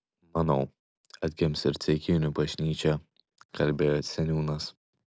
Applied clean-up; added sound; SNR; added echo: none; none; none; none.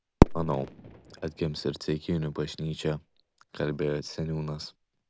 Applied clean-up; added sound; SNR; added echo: none; Fireworks; -2 dB; none.